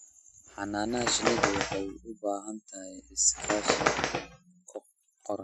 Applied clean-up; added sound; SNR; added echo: classical method Wiener filter.